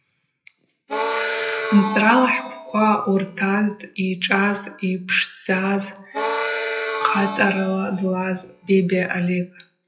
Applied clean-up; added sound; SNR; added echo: classical method WPE with log-MMSE.